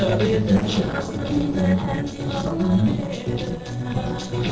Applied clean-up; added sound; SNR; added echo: neural separator model SepFormer DNS4.